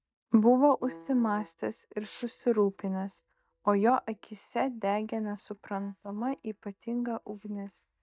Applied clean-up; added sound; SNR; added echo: neural mask model DeepFilterNet 3.